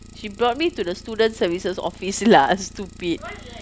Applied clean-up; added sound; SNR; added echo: none; Idling; 20 dB; none.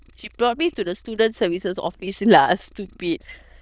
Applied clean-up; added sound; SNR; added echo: neural diffusion model UNIVERSE++.